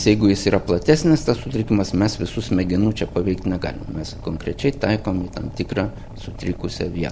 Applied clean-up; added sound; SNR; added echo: none; Boat, Water vehicle; 14 dB; none.